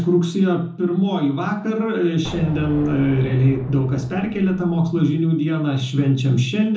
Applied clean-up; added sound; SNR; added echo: none; Explosion; 15 dB; reverberation time 0.6 s.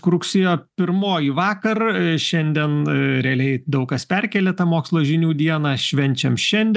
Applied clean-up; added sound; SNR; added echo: none; none; none; none.